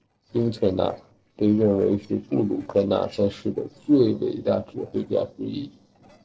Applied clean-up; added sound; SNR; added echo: neural separator model SepFormer DNS4.